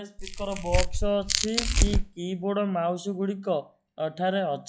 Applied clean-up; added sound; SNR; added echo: classical method log-MMSE.